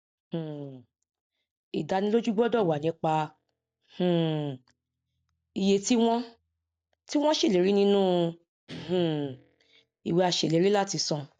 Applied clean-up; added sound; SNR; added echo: neural mask model DeepFilterNet 3.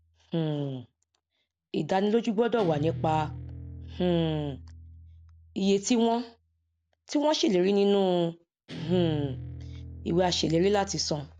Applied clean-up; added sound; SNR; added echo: none; Guitar; 14 dB; none.